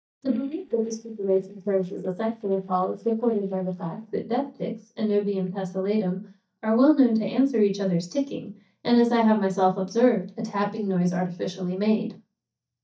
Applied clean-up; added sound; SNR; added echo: neural mask model DeepFilterNet 3.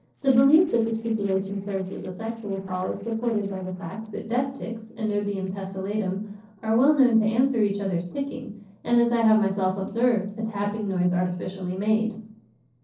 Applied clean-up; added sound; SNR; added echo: neural separator model SepFormer DNS4.